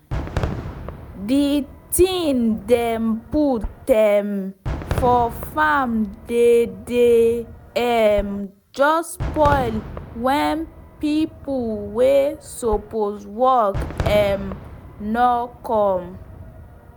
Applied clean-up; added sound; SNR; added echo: none; Fireworks; 11 dB; none.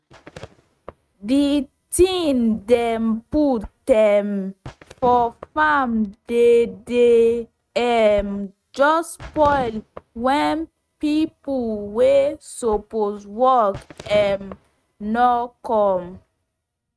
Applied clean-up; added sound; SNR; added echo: neural mask model RNNoise.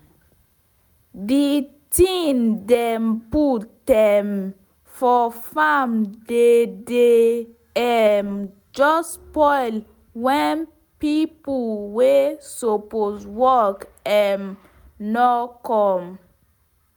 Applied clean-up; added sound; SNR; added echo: none; none; none; none.